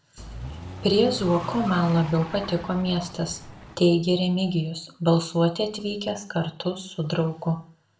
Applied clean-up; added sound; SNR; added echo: none; Car; 12 dB; reverberation time 0.4 s.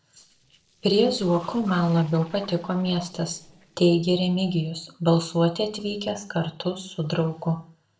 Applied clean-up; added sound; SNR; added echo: neural separator model SepFormer DNS4.